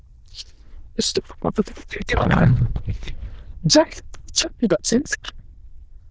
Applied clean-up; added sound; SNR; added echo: neural diffusion model UNIVERSE++.